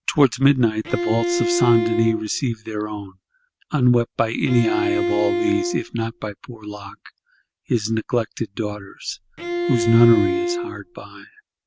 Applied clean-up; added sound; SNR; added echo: none; Bowed string instrument; 2 dB; none.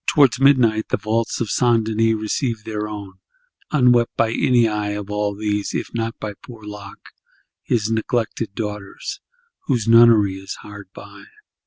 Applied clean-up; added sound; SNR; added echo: none; none; none; none.